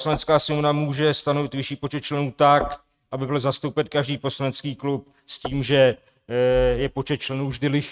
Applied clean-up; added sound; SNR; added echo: neural mask model RNNoise.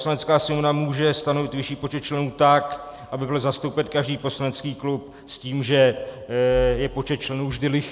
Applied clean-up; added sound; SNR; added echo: none; none; none; none.